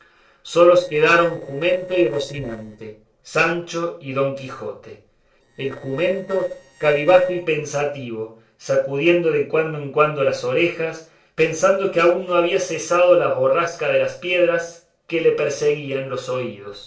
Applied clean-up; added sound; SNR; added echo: neural separator model SepFormer DNS4.